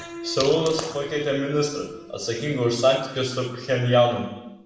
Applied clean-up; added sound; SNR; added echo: none; Piano; 19 dB; reverberation time 0.8 s.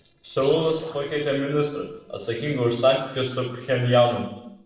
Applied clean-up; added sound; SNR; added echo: neural separator model SepFormer DNS4.